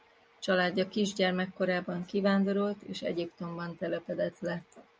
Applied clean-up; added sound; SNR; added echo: none; none; none; none.